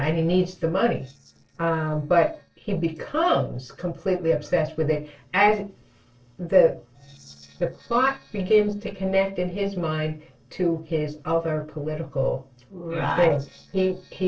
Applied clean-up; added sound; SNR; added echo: neural separator model SepFormer DNS4.